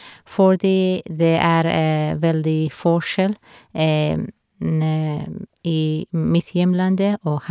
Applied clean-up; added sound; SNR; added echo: none; none; none; none.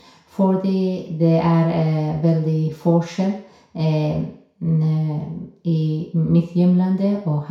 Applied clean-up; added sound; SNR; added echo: none; none; none; reverberation time 0.6 s.